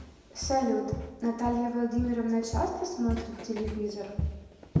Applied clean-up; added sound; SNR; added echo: none; Walk, footsteps; 6 dB; reverberation time 1.0 s.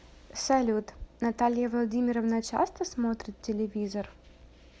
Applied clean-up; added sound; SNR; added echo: none; none; none; none.